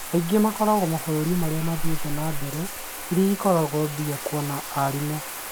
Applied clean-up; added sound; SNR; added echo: none; Bathtub (filling or washing); 6 dB; none.